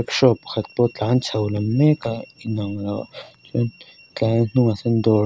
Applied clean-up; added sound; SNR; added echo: none; none; none; none.